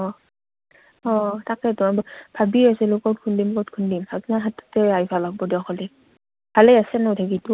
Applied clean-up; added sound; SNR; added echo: none; none; none; none.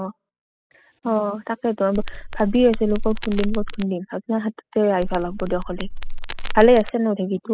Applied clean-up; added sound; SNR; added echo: classical method spectral subtraction.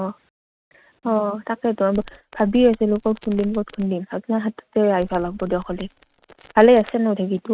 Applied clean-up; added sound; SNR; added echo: neural mask model RNNoise.